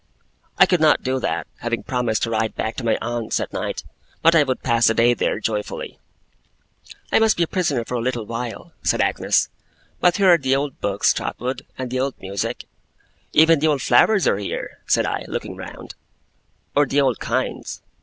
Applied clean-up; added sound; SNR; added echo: none; none; none; none.